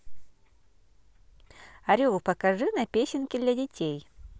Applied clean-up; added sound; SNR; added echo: none; none; none; none.